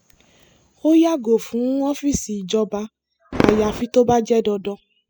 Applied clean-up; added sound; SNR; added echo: classical method spectral subtraction.